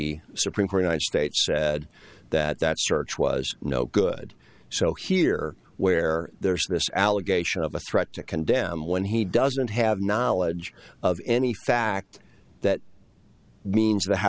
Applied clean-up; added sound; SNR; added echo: none; none; none; none.